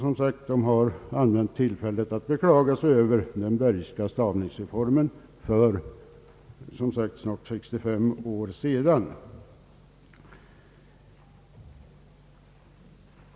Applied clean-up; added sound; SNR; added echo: none; none; none; none.